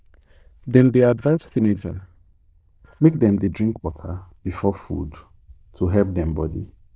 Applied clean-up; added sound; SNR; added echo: neural diffusion model UNIVERSE++.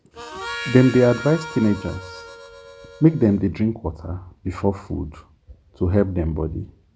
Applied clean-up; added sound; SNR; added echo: none; Harmonica; 13 dB; none.